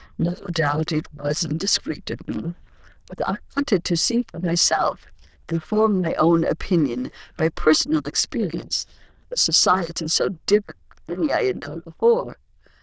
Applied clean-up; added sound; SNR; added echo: neural diffusion model UNIVERSE++.